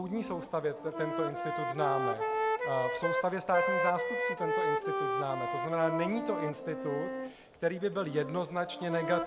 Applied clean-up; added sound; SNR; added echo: none; Wind instrument, woodwind instrument; 0 dB; none.